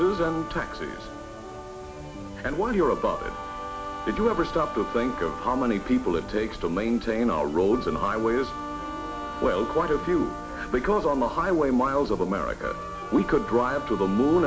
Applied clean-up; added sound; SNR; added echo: none; Wind instrument, woodwind instrument; 12 dB; none.